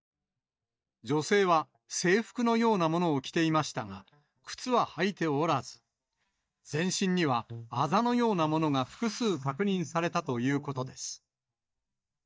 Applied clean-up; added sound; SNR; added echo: neural mask model DeepFilterNet 3.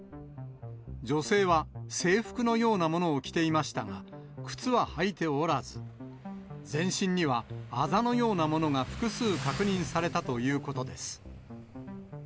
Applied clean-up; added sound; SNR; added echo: none; Motorcycle; 18 dB; none.